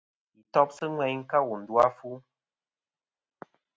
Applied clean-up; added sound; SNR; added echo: none; none; none; none.